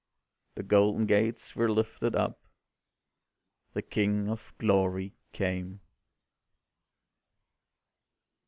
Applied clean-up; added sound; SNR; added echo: none; none; none; none.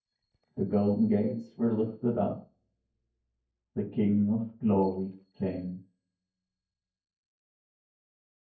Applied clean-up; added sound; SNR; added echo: neural mask model DeepFilterNet 3.